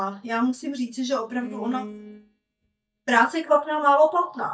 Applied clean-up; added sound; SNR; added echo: neural mask model DeepFilterNet 3.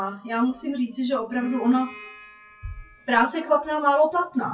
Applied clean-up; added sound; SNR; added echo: classical method WPE with log-MMSE.